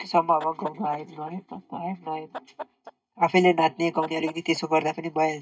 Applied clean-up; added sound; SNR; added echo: neural mask model DeepFilterNet 3.